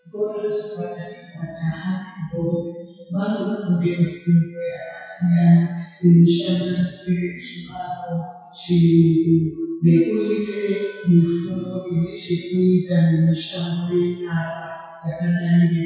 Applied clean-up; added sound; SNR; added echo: classical method WPE with log-MMSE.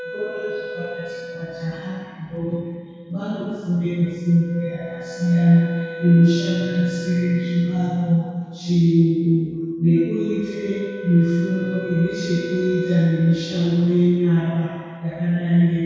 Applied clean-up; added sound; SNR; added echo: none; Wind instrument, woodwind instrument; 15 dB; reverberation time 2.0 s.